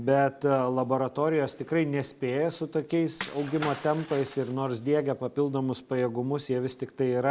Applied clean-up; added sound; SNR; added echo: none; Shatter / Crushing; 13 dB; none.